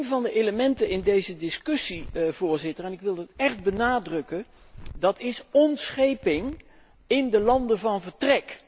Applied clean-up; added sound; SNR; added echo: none; Zipper (clothing); 19 dB; none.